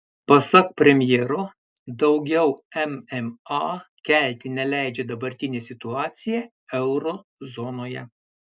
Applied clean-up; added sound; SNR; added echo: none; none; none; none.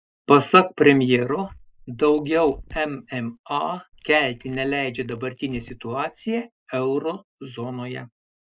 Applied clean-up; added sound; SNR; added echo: neural mask model Resemble Enhance denoiser.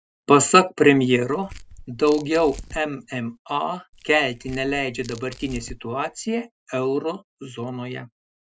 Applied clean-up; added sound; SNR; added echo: none; Tearing; 19 dB; none.